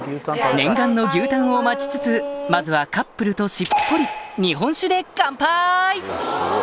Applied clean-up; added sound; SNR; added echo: none; none; none; none.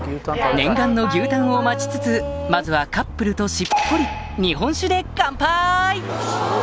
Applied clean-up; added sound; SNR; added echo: none; Bass guitar; 11 dB; none.